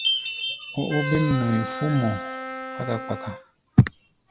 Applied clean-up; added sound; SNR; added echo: none; Wind instrument, woodwind instrument + Chime; 6 dB; none.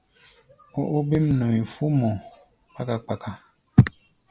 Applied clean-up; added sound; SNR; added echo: none; none; none; none.